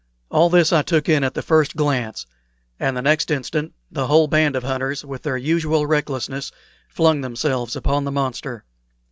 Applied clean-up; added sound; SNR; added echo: none; none; none; none.